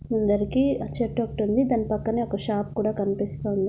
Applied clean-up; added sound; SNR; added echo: none; none; none; none.